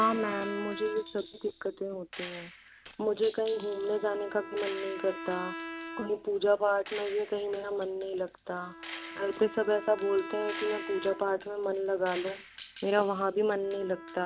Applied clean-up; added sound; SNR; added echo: none; Bowed string instrument + Gunshot, gunfire; 10 dB; none.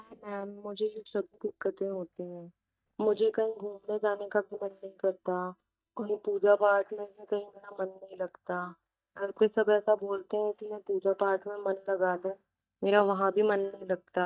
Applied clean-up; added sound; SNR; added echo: neural mask model DeepFilterNet 3.